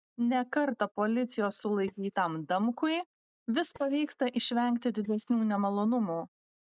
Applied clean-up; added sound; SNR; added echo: neural mask model DeepFilterNet 3.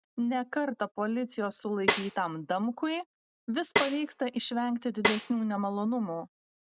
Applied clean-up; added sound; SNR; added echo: none; Snare drum; 2 dB; none.